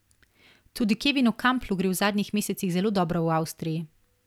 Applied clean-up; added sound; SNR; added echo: none; none; none; none.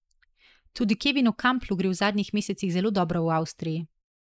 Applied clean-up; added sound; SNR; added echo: neural mask model Resemble Enhance denoiser.